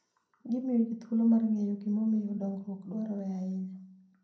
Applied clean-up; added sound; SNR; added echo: none; none; none; reverberation time 0.6 s.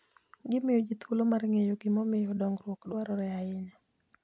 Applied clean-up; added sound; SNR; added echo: none; none; none; none.